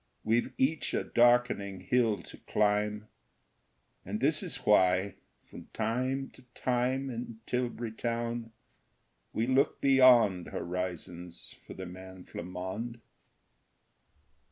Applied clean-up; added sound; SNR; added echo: none; none; none; none.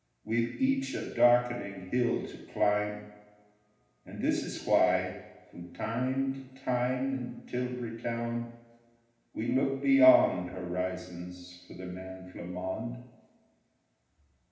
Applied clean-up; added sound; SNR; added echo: none; none; none; reverberation time 0.9 s.